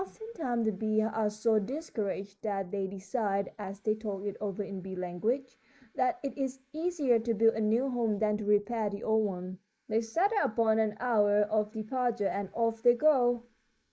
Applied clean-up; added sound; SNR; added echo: neural mask model Resemble Enhance denoiser.